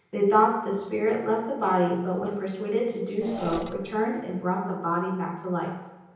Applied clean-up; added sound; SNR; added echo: none; Engine / Mechanisms; 11 dB; reverberation time 0.9 s.